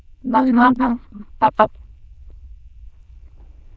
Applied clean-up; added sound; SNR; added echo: neural diffusion model UNIVERSE++.